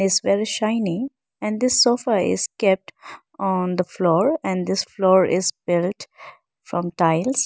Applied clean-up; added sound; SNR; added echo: none; none; none; none.